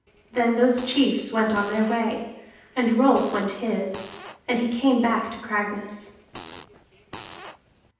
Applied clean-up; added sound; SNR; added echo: none; Fart; 17 dB; reverberation time 0.9 s.